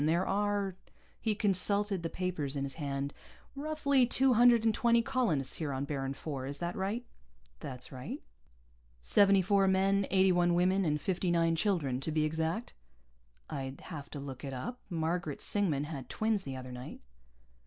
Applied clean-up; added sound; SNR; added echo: none; none; none; none.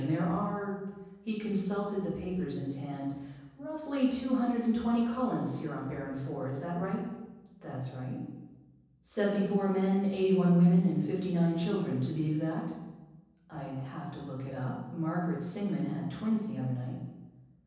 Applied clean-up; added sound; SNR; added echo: none; none; none; reverberation time 1.1 s.